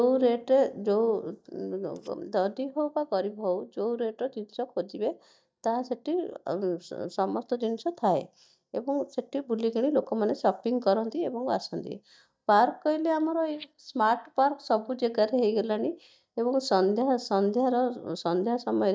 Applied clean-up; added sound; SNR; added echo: neural mask model DeepFilterNet 3.